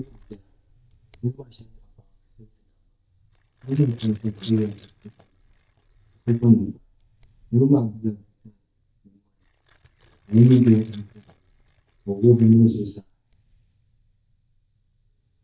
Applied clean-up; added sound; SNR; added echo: neural mask model DeepFilterNet 3.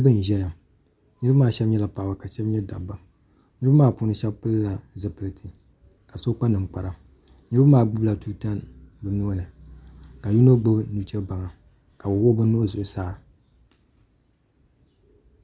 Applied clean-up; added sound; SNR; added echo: none; none; none; none.